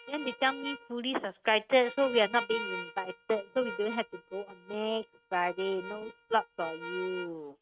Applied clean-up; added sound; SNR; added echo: neural mask model RNNoise.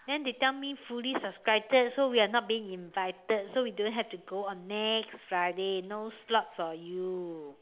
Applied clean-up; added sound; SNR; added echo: none; none; none; none.